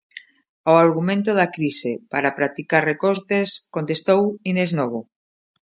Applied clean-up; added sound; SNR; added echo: none; none; none; none.